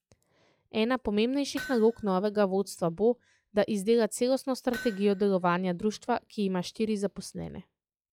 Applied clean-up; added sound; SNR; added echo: classical method log-MMSE.